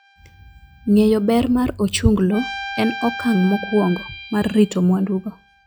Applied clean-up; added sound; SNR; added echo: classical method log-MMSE.